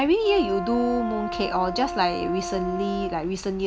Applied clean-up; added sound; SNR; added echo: none; Brass instrument; 7 dB; none.